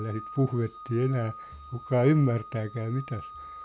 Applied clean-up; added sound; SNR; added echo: none; Organ; 15 dB; none.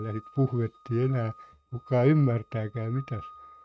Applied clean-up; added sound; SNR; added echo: neural mask model RNNoise.